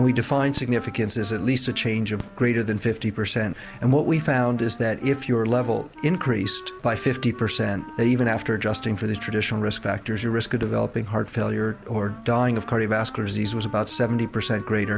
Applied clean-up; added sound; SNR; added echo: none; Fireworks + Wind instrument, woodwind instrument; 18 dB; none.